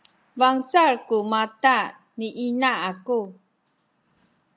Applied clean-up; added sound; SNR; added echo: none; none; none; none.